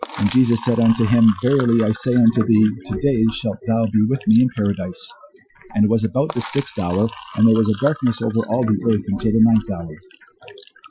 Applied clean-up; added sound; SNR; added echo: classical method Wiener filter.